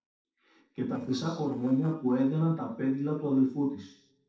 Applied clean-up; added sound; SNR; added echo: neural separator model SepFormer DNS4.